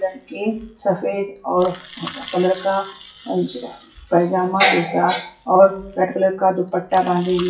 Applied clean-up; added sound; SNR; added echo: classical method WPE with log-MMSE.